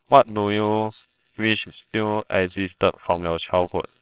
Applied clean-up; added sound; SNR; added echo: neural separator model SepFormer WHAMR!.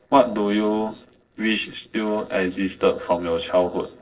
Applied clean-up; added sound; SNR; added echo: neural separator model SepFormer DNS4.